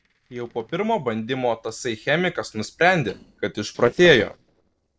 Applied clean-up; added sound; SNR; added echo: neural separator model SepFormer DNS4.